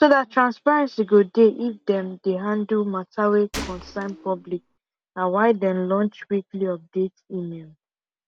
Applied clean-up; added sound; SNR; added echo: none; Gunshot, gunfire; 14 dB; none.